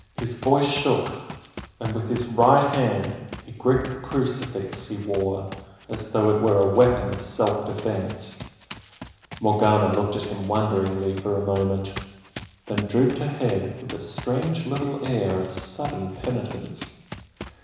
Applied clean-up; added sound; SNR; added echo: none; Run; 15 dB; reverberation time 1.0 s.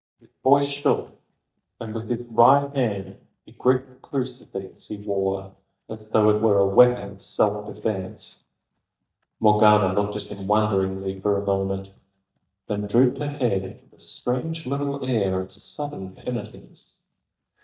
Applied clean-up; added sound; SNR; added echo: neural mask model DeepFilterNet 3.